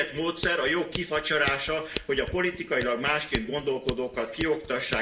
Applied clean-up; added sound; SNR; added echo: none; Scissors; 11 dB; reverberation time 0.5 s.